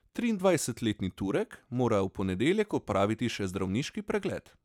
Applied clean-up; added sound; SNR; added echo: none; none; none; none.